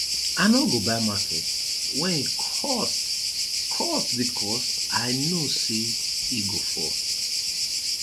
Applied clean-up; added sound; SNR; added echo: none; Cricket; -3 dB; none.